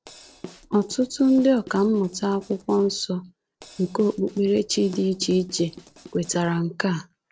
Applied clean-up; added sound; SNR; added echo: neural separator model SepFormer DNS4.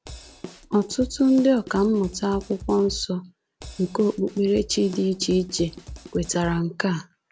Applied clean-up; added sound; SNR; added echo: none; Drum kit; 16 dB; none.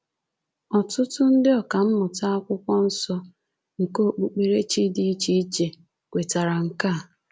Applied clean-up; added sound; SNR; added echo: none; none; none; none.